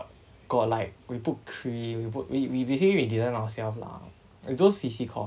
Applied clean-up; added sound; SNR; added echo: none; none; none; none.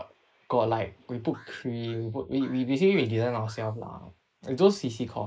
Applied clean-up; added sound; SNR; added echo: neural mask model Resemble Enhance denoiser.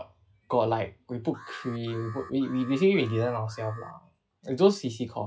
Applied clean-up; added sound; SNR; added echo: classical method log-MMSE.